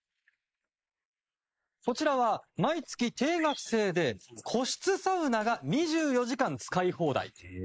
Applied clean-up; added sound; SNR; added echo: neural mask model Resemble Enhance denoiser.